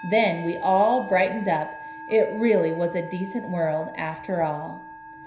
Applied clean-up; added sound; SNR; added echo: none; Musical instrument; 15 dB; reverberation time 0.5 s.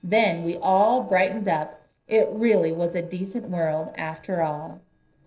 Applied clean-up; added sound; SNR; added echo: neural separator model SepFormer DNS4.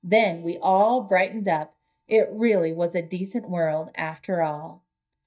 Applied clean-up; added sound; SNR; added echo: neural mask model DeepFilterNet 3.